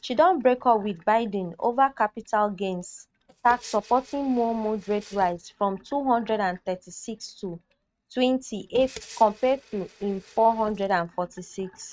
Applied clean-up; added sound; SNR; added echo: neural mask model RNNoise.